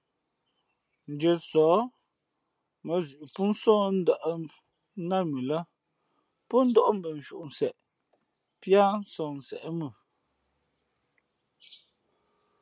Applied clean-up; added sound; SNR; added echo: none; none; none; none.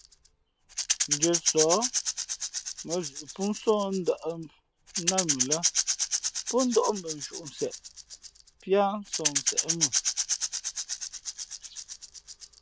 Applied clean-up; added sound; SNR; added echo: none; Rattle / Rattle (instrument); 0 dB; none.